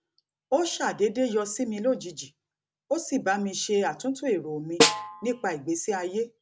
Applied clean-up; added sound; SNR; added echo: none; Snare drum; -1 dB; none.